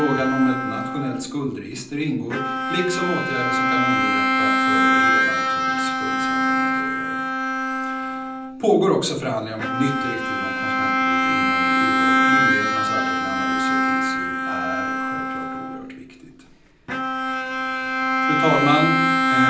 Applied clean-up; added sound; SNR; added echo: none; Bowed string instrument; -5 dB; reverberation time 0.6 s.